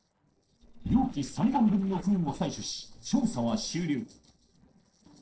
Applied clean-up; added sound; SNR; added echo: neural separator model SepFormer DNS4.